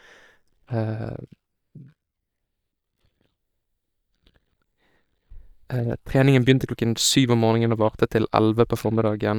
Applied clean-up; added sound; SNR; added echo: neural mask model DeepFilterNet 3.